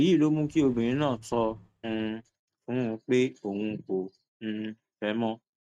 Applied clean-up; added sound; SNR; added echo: neural mask model RNNoise.